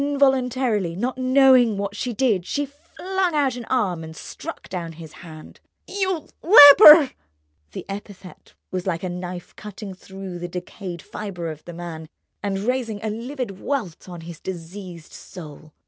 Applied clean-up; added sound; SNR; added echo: none; none; none; none.